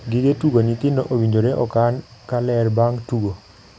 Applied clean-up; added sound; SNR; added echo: none; none; none; none.